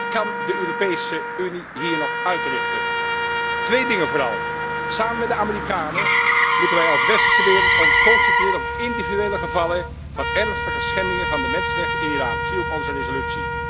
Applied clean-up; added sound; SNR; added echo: none; Motor vehicle (road) + Trumpet; -4 dB; none.